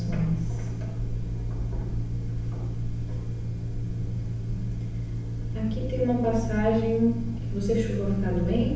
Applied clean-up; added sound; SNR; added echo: none; none; none; reverberation time 0.7 s.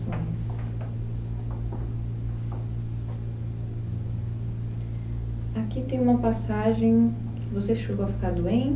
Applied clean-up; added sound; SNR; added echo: none; none; none; none.